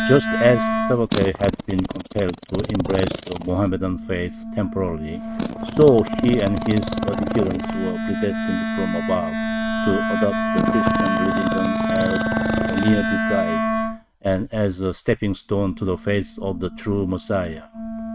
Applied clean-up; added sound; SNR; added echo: neural mask model RNNoise.